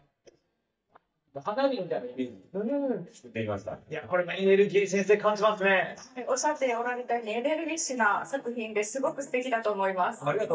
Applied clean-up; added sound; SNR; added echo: neural mask model DeepFilterNet 3.